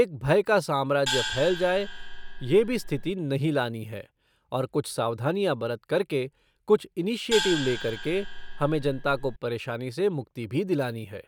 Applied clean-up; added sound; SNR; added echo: none; Gong; 6 dB; none.